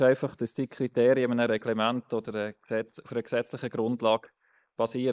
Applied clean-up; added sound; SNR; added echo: neural mask model Resemble Enhance denoiser.